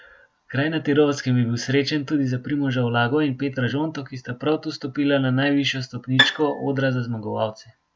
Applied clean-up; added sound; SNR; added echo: none; Bowed string instrument; 2 dB; none.